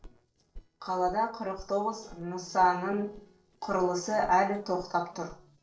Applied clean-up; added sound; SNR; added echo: neural separator model SepFormer DNS4.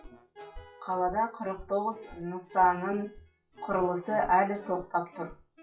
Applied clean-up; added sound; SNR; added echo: classical method WPE with log-MMSE.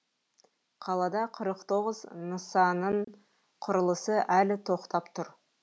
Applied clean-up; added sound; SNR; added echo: none; none; none; none.